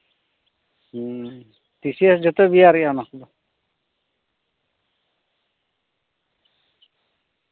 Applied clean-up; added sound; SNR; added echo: none; none; none; none.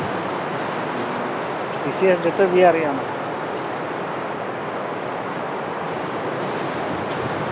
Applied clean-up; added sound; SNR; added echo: none; Wind; 0 dB; none.